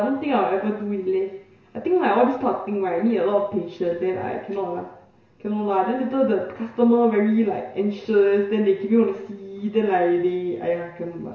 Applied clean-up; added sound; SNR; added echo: none; none; none; reverberation time 0.8 s.